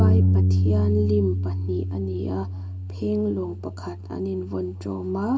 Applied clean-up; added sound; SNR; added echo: none; Bass guitar; -4 dB; reverberation time 2.5 s.